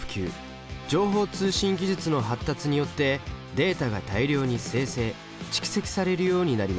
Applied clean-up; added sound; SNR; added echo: none; none; none; none.